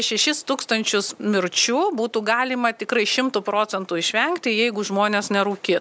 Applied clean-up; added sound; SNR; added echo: none; none; none; none.